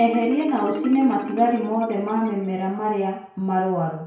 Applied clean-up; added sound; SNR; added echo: none; Marimba, xylophone; 11 dB; reverberation time 0.5 s.